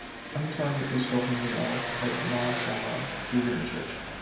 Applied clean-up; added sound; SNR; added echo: none; Engine; 4 dB; reverberation time 1.4 s.